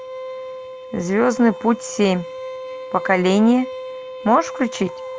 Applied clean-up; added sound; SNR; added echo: none; Bowed string instrument; 12 dB; none.